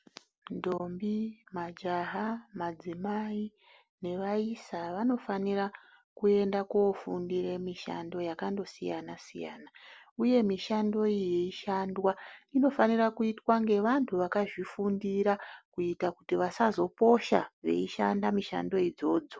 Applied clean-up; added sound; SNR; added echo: none; none; none; none.